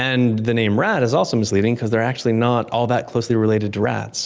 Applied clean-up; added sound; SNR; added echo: none; none; none; none.